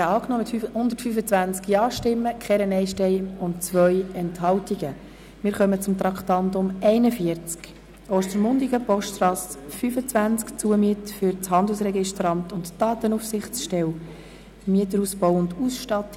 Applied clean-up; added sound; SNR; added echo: none; none; none; none.